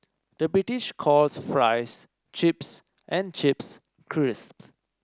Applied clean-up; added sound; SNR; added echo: none; none; none; none.